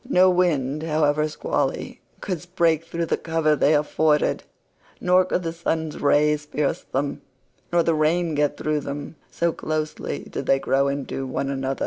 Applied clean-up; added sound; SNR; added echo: none; none; none; none.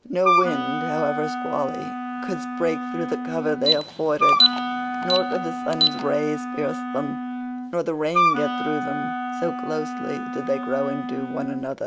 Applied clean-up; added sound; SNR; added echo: none; Wind instrument, woodwind instrument + Alarm; -2 dB; none.